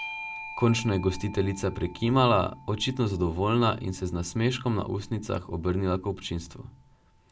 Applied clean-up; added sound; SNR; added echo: none; Bell / Doorbell; 18 dB; none.